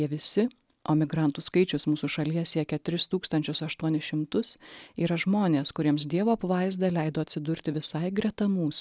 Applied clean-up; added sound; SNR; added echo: none; none; none; none.